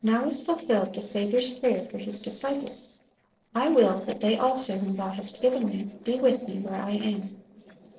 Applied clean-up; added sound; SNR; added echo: neural separator model SepFormer DNS4.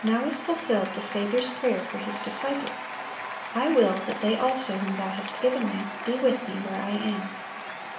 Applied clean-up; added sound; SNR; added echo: none; Applause / Cheering; 9 dB; reverberation time 1.9 s.